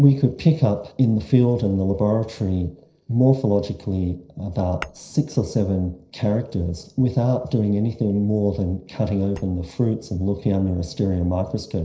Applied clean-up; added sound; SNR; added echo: neural separator model SepFormer DNS4.